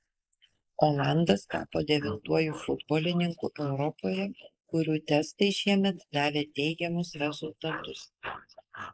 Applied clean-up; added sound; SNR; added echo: neural mask model Resemble Enhance denoiser.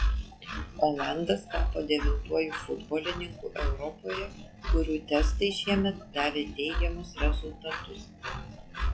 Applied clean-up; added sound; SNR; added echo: classical method log-MMSE.